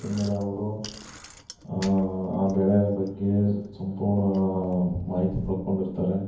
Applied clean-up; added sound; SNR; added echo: none; Bicycle; 17 dB; reverberation time 0.9 s.